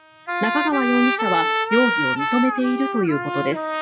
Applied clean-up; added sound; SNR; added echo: classical method log-MMSE.